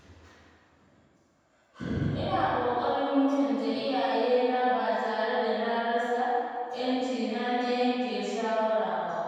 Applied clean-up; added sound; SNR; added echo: none; none; none; reverberation time 2.1 s.